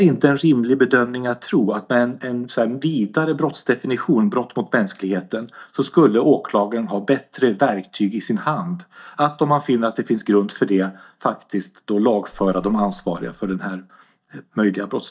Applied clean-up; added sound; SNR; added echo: neural mask model DeepFilterNet 3.